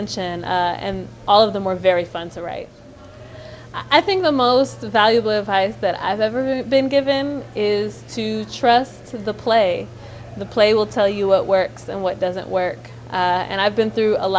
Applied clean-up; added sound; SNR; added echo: none; none; none; none.